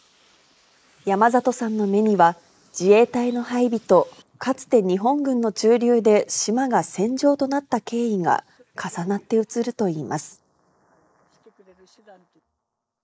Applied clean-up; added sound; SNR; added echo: neural mask model Resemble Enhance denoiser.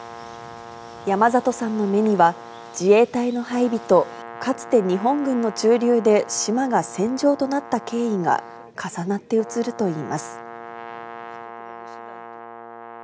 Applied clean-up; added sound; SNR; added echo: none; Brass instrument; 16 dB; none.